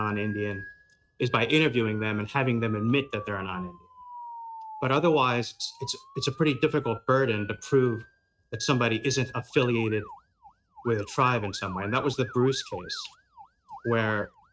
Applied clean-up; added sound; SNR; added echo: neural mask model RNNoise.